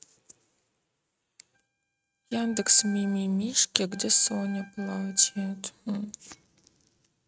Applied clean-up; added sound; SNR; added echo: neural mask model RNNoise.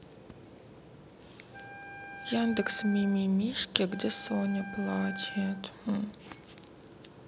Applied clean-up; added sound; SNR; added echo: none; Wind instrument, woodwind instrument; 15 dB; none.